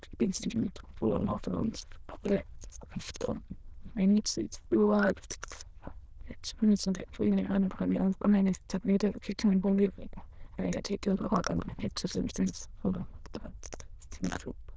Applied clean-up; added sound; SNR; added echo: neural diffusion model UNIVERSE++.